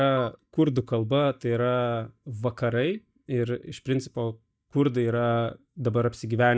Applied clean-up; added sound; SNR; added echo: neural mask model DeepFilterNet 3.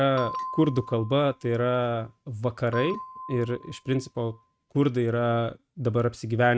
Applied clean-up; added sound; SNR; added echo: neural mask model RNNoise.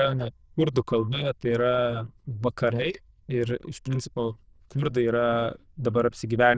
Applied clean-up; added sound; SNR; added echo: neural diffusion model UNIVERSE++.